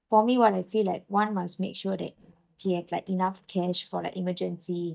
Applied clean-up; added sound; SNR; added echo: neural mask model DeepFilterNet 3.